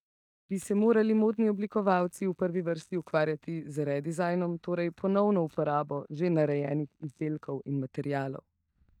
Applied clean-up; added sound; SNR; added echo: neural mask model DeepFilterNet 3.